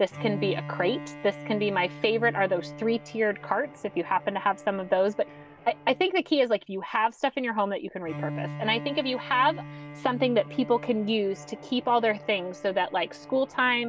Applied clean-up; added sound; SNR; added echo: none; Bowed string instrument; 14 dB; none.